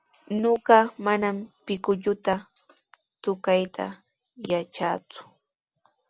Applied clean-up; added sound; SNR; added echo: none; none; none; none.